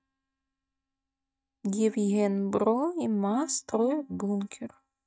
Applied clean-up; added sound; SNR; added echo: neural mask model DeepFilterNet 3.